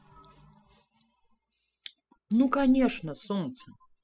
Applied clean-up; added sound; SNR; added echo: classical method spectral subtraction.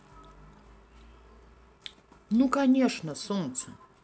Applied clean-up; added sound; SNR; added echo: none; none; none; none.